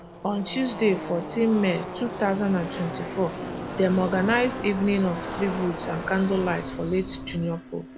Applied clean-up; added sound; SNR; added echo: none; Car passing by / Race car, auto racing; 8 dB; none.